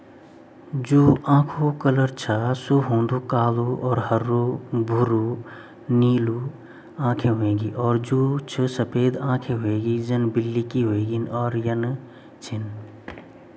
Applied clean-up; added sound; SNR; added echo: none; none; none; none.